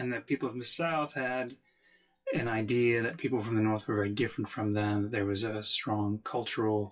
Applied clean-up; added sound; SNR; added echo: classical method WPE with log-MMSE.